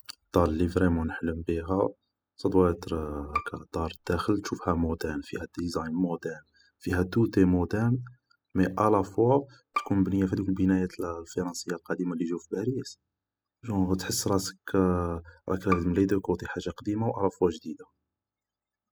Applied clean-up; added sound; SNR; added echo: classical method spectral subtraction.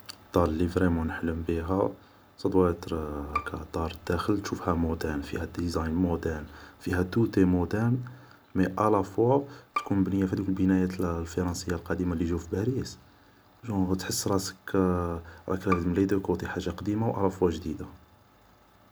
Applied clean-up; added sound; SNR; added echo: none; Bowed string instrument; 13 dB; none.